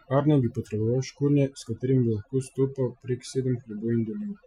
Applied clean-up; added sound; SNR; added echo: classical method Wiener filter.